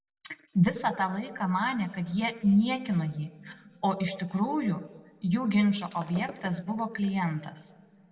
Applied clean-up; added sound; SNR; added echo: none; Shatter; 19 dB; reverberation time 1.4 s.